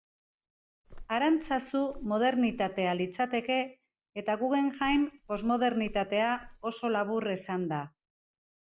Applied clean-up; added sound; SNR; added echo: none; Walk, footsteps; 18 dB; none.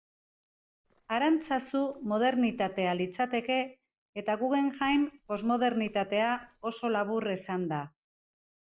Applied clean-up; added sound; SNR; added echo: neural separator model SepFormer DNS4.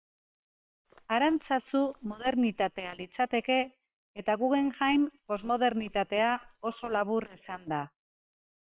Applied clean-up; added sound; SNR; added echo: neural separator model SepFormer WHAM!.